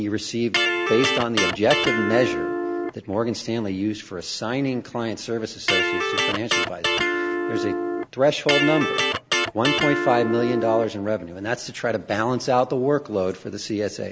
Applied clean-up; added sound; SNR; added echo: none; Electric guitar; -1 dB; none.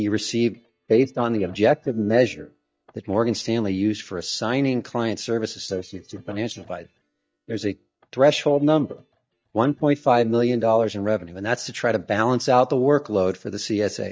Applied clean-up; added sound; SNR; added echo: neural mask model DeepFilterNet 3.